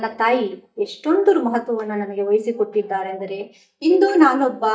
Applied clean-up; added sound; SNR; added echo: neural mask model DeepFilterNet 3.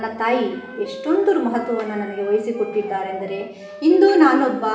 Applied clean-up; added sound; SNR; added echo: none; Wind instrument, woodwind instrument; 17 dB; reverberation time 1.0 s.